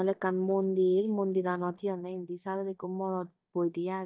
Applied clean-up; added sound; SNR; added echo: neural mask model DeepFilterNet 3.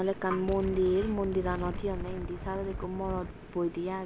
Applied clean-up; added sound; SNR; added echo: none; Wind; 8 dB; none.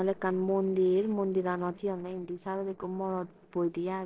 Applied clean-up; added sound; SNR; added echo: neural separator model SepFormer DNS4.